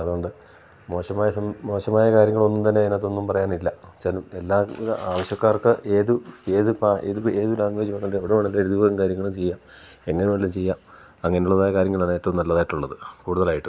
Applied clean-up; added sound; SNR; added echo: none; none; none; none.